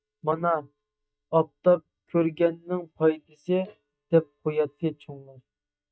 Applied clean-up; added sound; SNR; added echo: neural mask model DeepFilterNet 3.